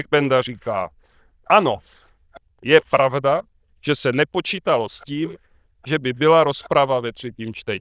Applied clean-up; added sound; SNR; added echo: neural diffusion model UNIVERSE++.